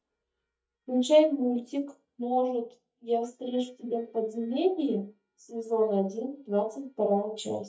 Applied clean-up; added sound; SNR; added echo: neural mask model DeepFilterNet 3.